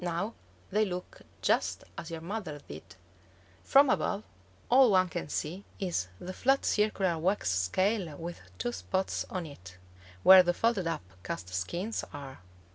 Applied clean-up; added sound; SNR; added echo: none; none; none; none.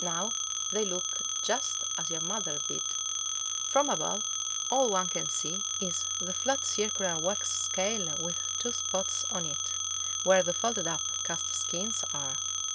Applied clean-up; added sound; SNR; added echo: none; Telephone; -2 dB; none.